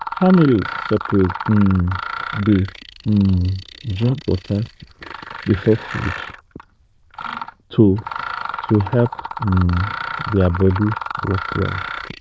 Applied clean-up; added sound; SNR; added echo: neural diffusion model UNIVERSE++.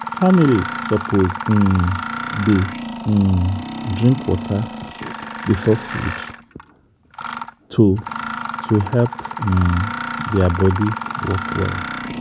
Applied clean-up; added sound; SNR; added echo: none; Mechanisms; 8 dB; none.